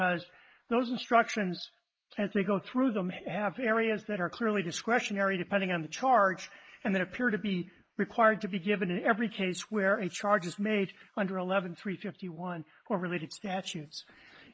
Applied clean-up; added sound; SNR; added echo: neural mask model Resemble Enhance denoiser.